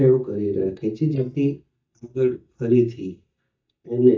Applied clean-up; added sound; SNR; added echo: neural mask model DeepFilterNet 3.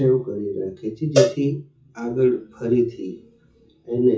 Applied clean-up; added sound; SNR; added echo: classical method WPE with log-MMSE.